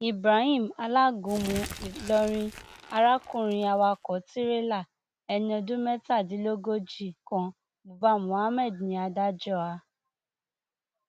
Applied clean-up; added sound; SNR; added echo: none; Crumpling, crinkling; 15 dB; none.